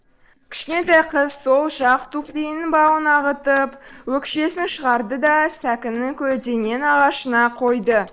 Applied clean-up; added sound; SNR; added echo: neural separator model SepFormer DNS4.